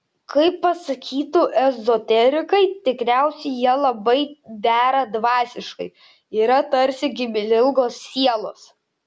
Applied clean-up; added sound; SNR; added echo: none; none; none; none.